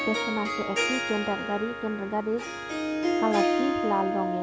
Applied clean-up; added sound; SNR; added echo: none; Harp; -1 dB; none.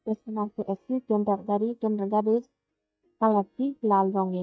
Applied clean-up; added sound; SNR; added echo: neural mask model DeepFilterNet 3.